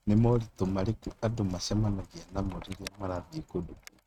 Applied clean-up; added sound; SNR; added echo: neural mask model RNNoise.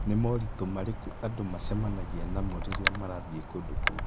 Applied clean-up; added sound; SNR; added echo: none; Wind; 0 dB; none.